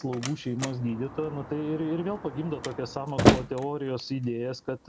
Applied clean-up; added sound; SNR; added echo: none; Slam; 0 dB; none.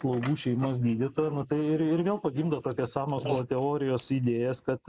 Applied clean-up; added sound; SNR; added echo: neural mask model Resemble Enhance denoiser.